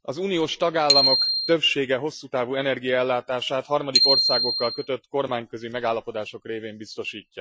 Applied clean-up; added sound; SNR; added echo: classical method Wiener filter.